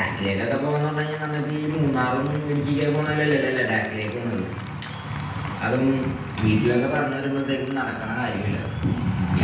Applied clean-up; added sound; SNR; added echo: none; Applause; 19 dB; reverberation time 0.9 s.